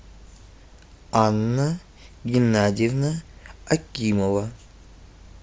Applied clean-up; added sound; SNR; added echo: none; none; none; none.